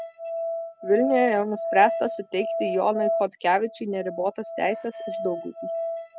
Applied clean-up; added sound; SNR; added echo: none; Musical instrument; 5 dB; none.